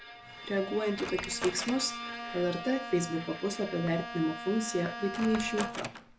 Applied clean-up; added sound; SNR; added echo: none; Wood + Bowed string instrument; 8 dB; none.